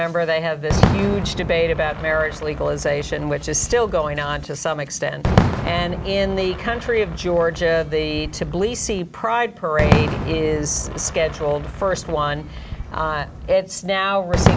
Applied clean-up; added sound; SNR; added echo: none; Fireworks; 3 dB; none.